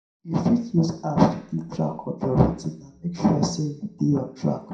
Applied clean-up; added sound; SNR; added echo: none; none; none; reverberation time 0.5 s.